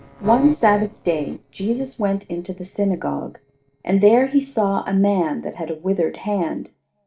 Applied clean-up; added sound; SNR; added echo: neural separator model SepFormer DNS4.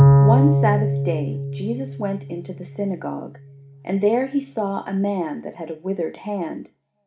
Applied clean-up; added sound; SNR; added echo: none; Bowed string instrument; -3 dB; reverberation time 0.3 s.